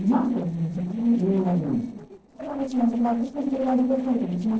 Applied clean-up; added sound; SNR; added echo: neural separator model SepFormer DNS4.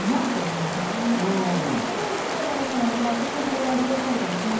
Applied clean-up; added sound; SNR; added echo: none; Stream; 2 dB; reverberation time 0.9 s.